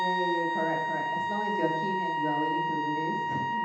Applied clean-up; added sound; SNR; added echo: none; Wind instrument, woodwind instrument; -4 dB; reverberation time 0.8 s.